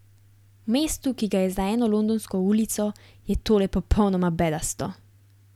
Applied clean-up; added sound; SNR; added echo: none; none; none; none.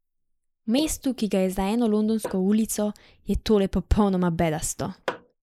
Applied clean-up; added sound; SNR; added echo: neural mask model Resemble Enhance denoiser.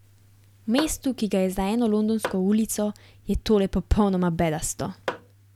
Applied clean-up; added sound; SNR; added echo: none; Tap / Hammer; 13 dB; none.